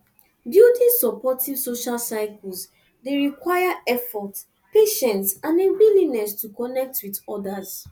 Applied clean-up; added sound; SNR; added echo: none; none; none; none.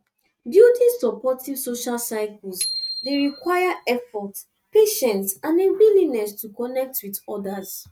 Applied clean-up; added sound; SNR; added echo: neural mask model RNNoise.